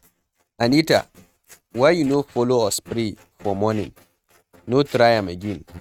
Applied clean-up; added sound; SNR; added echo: neural mask model RNNoise.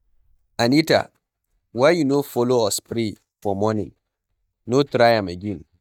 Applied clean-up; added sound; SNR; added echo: neural mask model DeepFilterNet 3.